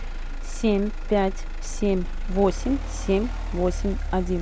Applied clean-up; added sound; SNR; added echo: none; Motor vehicle (road); 2 dB; none.